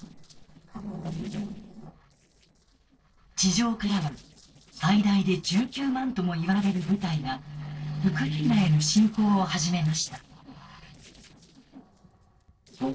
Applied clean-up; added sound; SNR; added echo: neural separator model SepFormer DNS4.